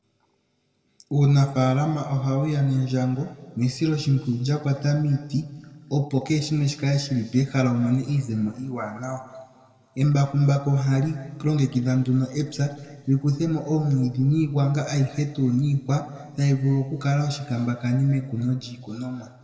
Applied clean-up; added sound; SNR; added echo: none; none; none; reverberation time 1.6 s.